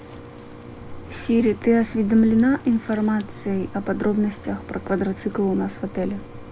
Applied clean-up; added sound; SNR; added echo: none; Mechanisms; 15 dB; none.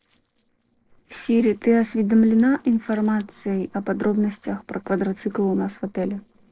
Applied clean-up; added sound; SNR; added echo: neural separator model SepFormer DNS4.